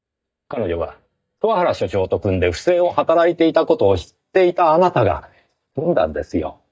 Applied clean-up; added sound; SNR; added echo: neural mask model DeepFilterNet 3.